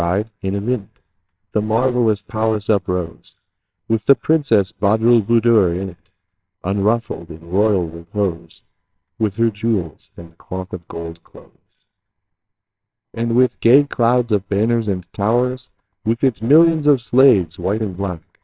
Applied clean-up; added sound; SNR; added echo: neural separator model SepFormer WHAMR!.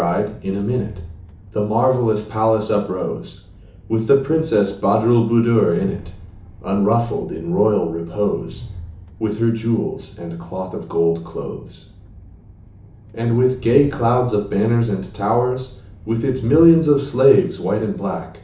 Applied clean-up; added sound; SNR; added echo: none; Train; 19 dB; reverberation time 0.8 s.